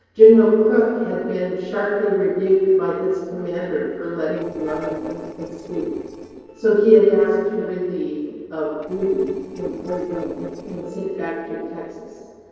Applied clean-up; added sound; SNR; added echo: neural separator model SepFormer DNS4.